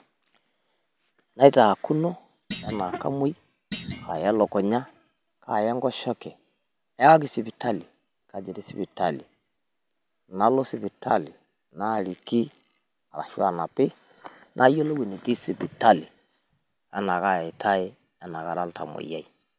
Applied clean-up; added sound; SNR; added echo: none; Thump, thud; 14 dB; none.